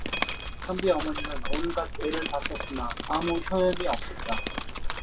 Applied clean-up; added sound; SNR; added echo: none; Drip; 0 dB; none.